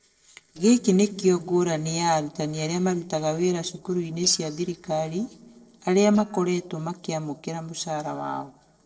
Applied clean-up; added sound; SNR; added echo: neural separator model SepFormer DNS4.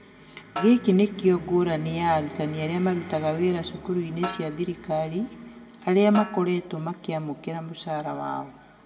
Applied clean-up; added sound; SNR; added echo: none; Snare drum; 16 dB; reverberation time 1.4 s.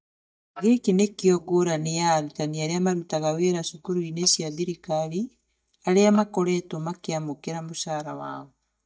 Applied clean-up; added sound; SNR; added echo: neural mask model DeepFilterNet 3.